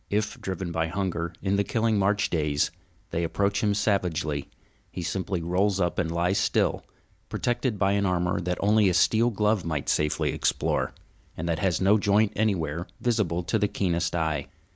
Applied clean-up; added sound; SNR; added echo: none; none; none; none.